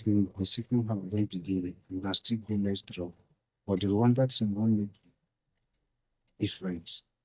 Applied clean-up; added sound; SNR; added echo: neural mask model DeepFilterNet 3.